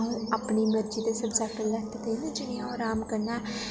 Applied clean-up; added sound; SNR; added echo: none; Bird vocalization, bird call, bird song; 19 dB; none.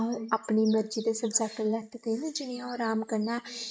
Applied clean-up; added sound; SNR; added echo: neural mask model Resemble Enhance denoiser.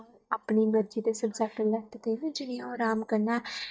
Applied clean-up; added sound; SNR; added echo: neural mask model DeepFilterNet 3.